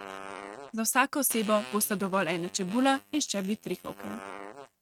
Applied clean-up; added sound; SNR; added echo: neural mask model RNNoise.